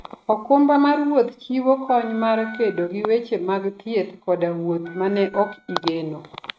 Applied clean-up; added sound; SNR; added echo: neural mask model RNNoise.